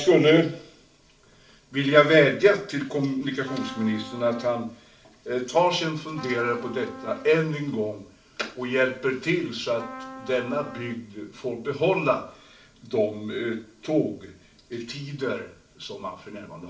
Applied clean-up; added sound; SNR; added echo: none; Trumpet; 16 dB; reverberation time 0.4 s.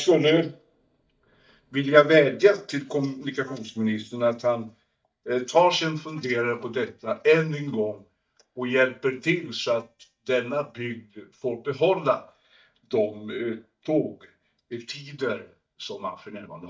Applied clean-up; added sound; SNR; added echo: neural mask model DeepFilterNet 3.